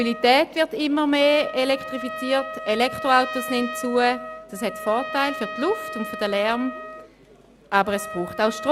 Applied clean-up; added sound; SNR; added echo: none; Trumpet; 11 dB; none.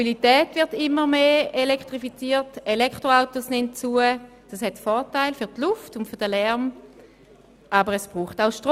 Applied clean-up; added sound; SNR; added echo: none; none; none; none.